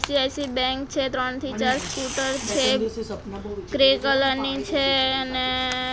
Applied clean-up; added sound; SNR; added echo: none; Tearing; 13 dB; none.